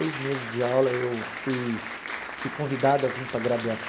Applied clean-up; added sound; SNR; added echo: none; Applause; 8 dB; none.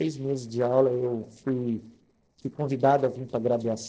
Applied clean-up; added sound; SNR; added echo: neural separator model SepFormer DNS4.